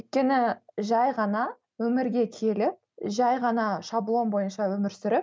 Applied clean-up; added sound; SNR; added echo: none; none; none; none.